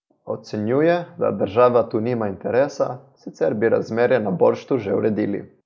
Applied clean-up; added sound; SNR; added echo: none; none; none; none.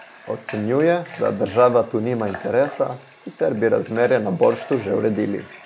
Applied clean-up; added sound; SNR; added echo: none; Water tap, faucet / Water; 19 dB; none.